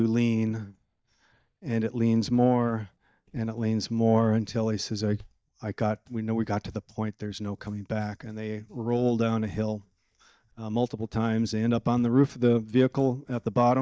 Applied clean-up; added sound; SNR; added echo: neural mask model DeepFilterNet 3.